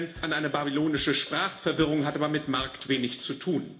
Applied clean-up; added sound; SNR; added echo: none; Drum kit; 20 dB; reverberation time 0.4 s.